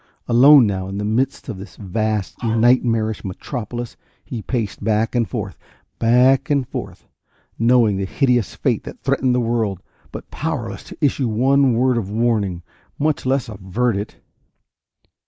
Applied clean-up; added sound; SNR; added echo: neural mask model Resemble Enhance denoiser.